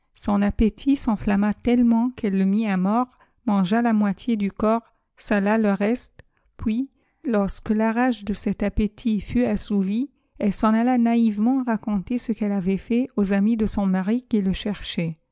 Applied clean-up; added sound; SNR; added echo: none; none; none; none.